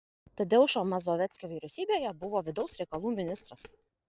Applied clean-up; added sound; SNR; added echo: neural separator model SepFormer DNS4.